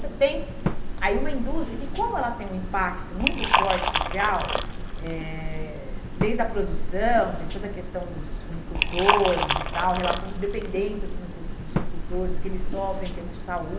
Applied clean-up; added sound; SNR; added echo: none; Liquid; -2 dB; reverberation time 0.8 s.